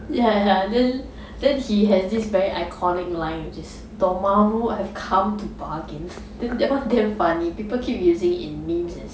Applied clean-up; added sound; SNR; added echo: none; none; none; none.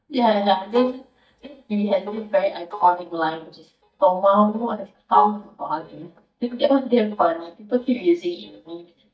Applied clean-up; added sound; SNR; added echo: neural mask model DeepFilterNet 3.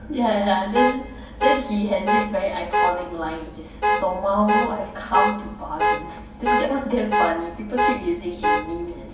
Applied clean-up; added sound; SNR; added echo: none; Alarm / Car; 0 dB; reverberation time 1.1 s.